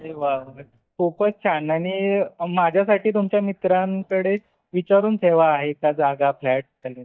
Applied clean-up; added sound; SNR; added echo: neural mask model DeepFilterNet 3.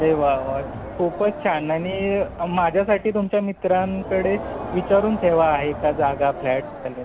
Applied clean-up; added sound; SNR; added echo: none; Crowd; 11 dB; none.